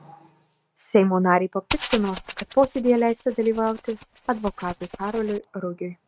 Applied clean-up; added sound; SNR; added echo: neural mask model RNNoise.